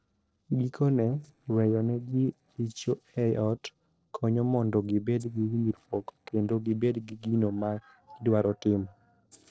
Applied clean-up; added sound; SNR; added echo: neural separator model SepFormer DNS4.